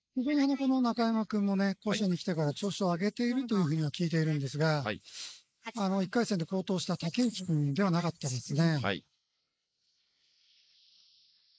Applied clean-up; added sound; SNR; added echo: neural mask model Resemble Enhance denoiser.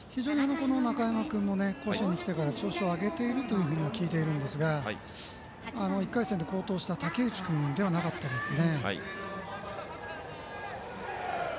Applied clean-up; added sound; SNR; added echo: none; none; none; none.